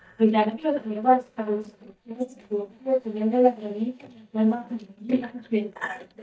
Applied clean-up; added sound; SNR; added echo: neural mask model DeepFilterNet 3.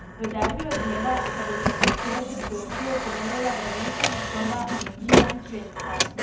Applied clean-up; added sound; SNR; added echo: none; Printer; -5 dB; reverberation time 0.6 s.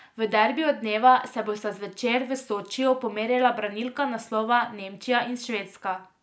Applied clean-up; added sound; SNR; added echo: none; none; none; none.